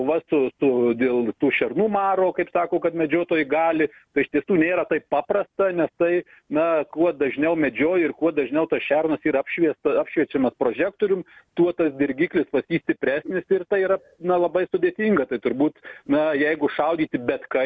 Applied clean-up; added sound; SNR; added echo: none; none; none; none.